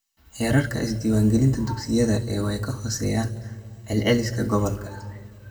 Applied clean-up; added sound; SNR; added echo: none; none; none; reverberation time 1.4 s.